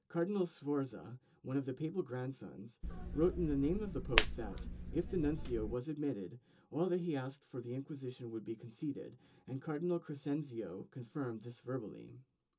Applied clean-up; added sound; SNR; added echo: none; Hands; -2 dB; reverberation time 0.2 s.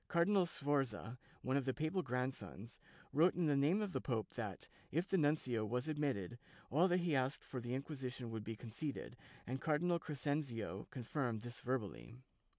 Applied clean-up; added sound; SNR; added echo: none; none; none; none.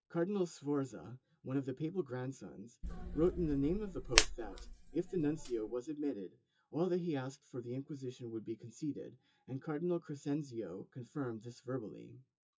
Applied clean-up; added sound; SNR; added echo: classical method WPE with log-MMSE.